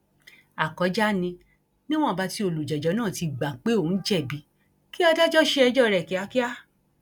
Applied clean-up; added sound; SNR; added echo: none; none; none; none.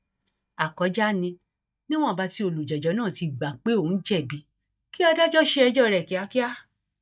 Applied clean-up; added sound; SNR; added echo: neural mask model DeepFilterNet 3.